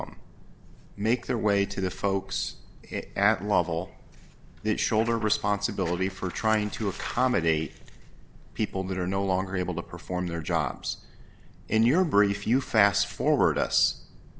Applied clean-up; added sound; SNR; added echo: none; none; none; none.